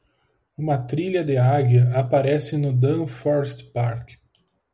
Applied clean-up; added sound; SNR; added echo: none; none; none; none.